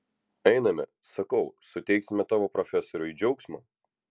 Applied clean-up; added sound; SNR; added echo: none; none; none; none.